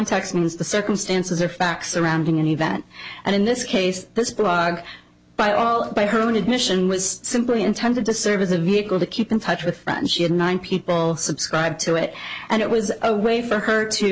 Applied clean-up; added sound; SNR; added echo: none; none; none; none.